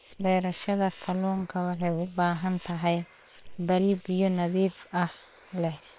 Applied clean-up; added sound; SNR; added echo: neural separator model SepFormer WHAM!.